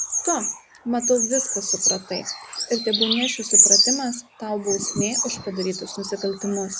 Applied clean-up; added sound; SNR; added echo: none; Bird vocalization, bird call, bird song; -3 dB; none.